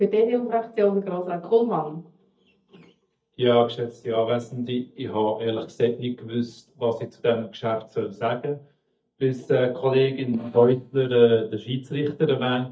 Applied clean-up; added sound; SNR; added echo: neural mask model DeepFilterNet 3.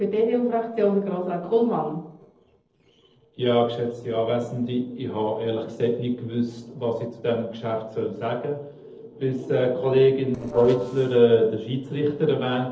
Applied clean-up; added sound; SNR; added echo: neural separator model SepFormer DNS4.